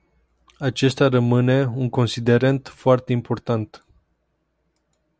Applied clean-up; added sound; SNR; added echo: none; none; none; none.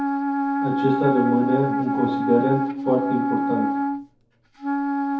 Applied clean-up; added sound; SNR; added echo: none; Wind instrument, woodwind instrument; -1 dB; reverberation time 0.5 s.